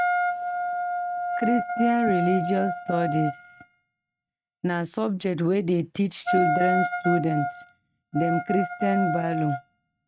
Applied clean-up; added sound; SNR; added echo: neural mask model RNNoise.